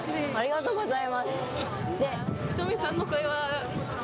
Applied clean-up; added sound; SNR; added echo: none; none; none; none.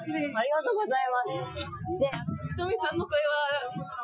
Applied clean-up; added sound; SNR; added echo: classical method Wiener filter.